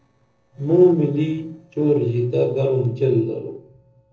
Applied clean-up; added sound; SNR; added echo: neural separator model SepFormer DNS4.